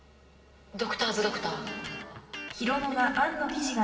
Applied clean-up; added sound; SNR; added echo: none; Electric guitar; 12 dB; reverberation time 2.7 s.